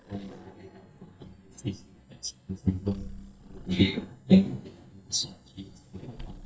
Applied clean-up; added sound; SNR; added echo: neural mask model DeepFilterNet 3.